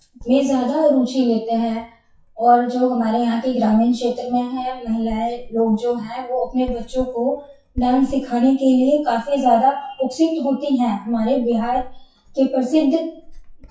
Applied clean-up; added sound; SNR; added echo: classical method WPE with log-MMSE.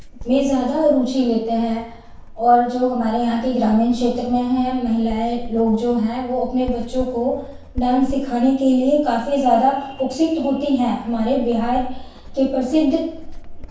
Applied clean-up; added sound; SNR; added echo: none; Writing; 14 dB; reverberation time 0.7 s.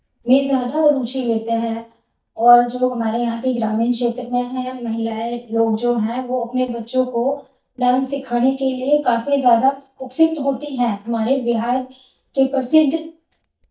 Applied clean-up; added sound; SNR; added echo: neural mask model DeepFilterNet 3.